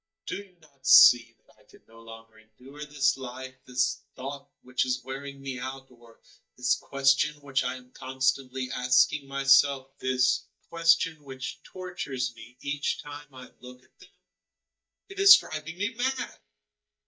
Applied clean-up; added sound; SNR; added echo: neural mask model DeepFilterNet 3.